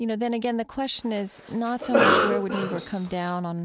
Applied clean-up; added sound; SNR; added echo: none; Cough; -2 dB; none.